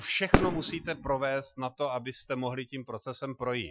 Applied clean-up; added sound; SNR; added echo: classical method Wiener filter.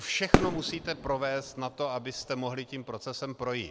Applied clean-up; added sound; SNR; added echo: none; Fireworks; -1 dB; none.